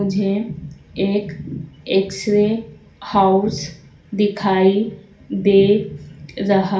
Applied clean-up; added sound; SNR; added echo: none; none; none; reverberation time 0.4 s.